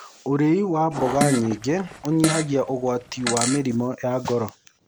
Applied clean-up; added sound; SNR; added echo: none; Fart; 6 dB; none.